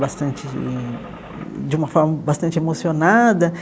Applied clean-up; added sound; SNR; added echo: none; Motorcycle + Engine starting / Car; 18 dB; none.